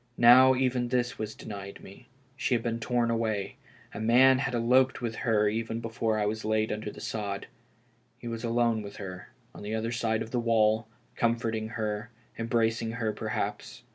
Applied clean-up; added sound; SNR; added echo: none; none; none; none.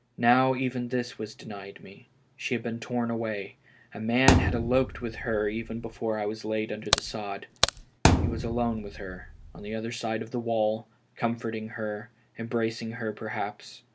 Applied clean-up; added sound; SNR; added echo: none; Thump, thud + Crack; -2 dB; none.